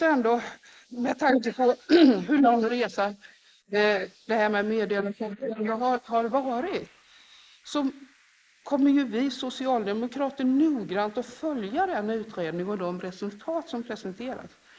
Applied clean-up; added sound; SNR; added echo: neural mask model Resemble Enhance denoiser.